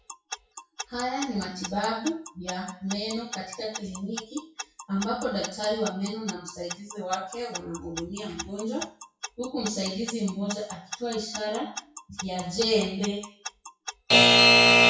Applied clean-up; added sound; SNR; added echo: classical method WPE with log-MMSE.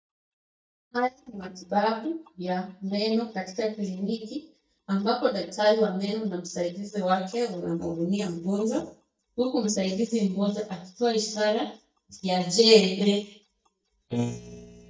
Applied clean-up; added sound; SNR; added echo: neural mask model DeepFilterNet 3.